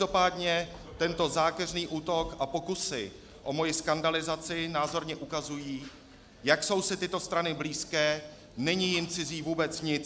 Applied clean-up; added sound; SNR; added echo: none; none; none; none.